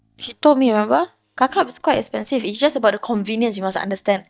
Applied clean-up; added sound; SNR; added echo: neural mask model DeepFilterNet 3.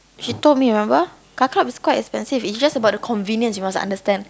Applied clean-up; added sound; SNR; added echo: none; none; none; none.